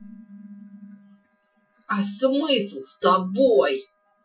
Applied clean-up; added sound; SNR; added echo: classical method Wiener filter.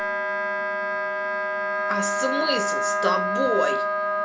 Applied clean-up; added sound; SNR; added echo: none; Wind instrument, woodwind instrument; -4 dB; none.